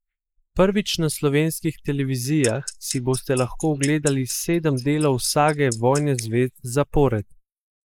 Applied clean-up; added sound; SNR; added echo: neural mask model Resemble Enhance denoiser.